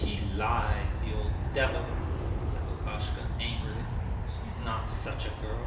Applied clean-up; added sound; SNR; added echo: none; Aircraft; -5 dB; reverberation time 0.9 s.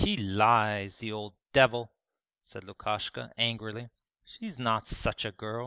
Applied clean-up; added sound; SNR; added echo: none; none; none; none.